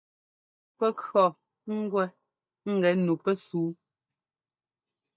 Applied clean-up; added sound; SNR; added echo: neural mask model DeepFilterNet 3.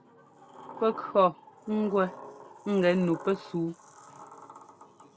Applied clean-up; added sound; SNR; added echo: none; Sliding door; 17 dB; none.